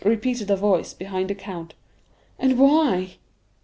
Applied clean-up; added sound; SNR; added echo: none; none; none; none.